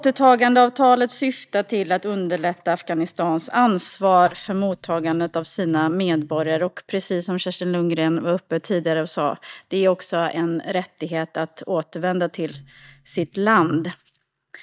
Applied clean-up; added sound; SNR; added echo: neural mask model DeepFilterNet 3.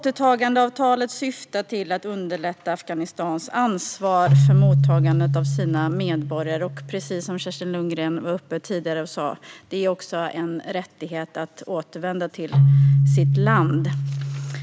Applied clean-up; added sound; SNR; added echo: none; Keyboard (musical); -2 dB; none.